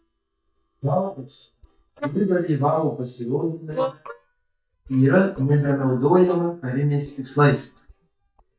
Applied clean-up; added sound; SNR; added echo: neural mask model DeepFilterNet 3.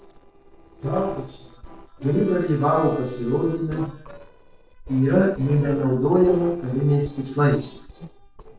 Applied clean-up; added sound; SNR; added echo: neural separator model SepFormer DNS4.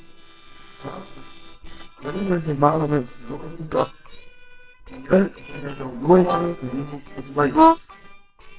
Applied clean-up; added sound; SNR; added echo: neural separator model SepFormer WHAMR!.